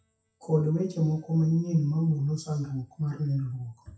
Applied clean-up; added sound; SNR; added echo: classical method WPE with log-MMSE.